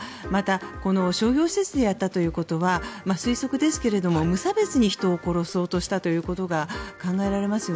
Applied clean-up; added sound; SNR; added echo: none; none; none; none.